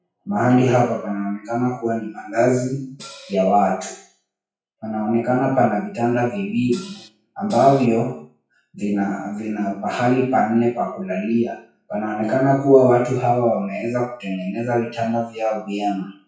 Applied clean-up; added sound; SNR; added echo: classical method WPE with log-MMSE.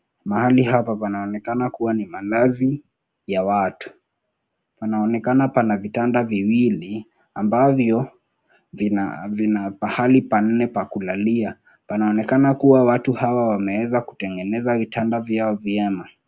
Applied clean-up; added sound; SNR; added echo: none; none; none; none.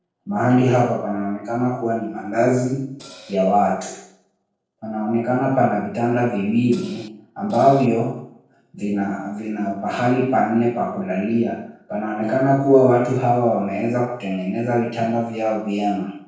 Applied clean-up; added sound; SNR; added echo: neural separator model SepFormer DNS4.